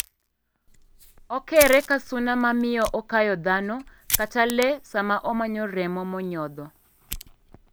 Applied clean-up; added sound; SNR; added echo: none; Fire; 11 dB; none.